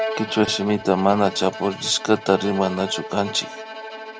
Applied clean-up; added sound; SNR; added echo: none; Bowed string instrument; 10 dB; none.